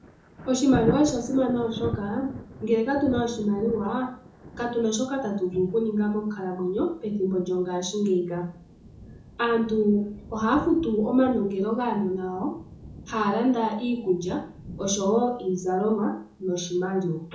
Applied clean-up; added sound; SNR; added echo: none; Thunder; 14 dB; reverberation time 0.6 s.